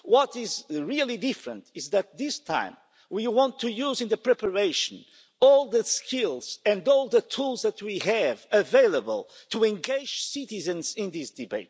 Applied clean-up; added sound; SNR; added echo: none; none; none; none.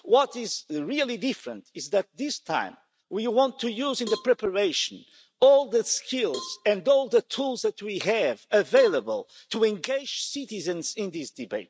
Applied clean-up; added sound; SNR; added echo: neural mask model RNNoise.